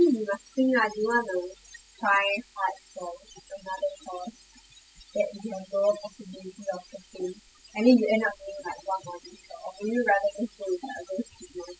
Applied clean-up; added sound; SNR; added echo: classical method spectral subtraction.